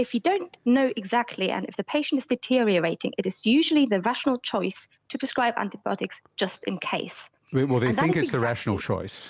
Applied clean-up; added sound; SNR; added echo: none; none; none; none.